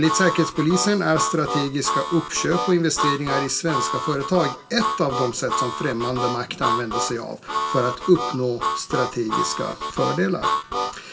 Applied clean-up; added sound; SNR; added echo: none; Harmonica; 3 dB; reverberation time 0.7 s.